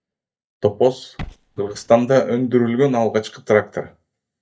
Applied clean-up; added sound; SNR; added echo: neural mask model DeepFilterNet 3.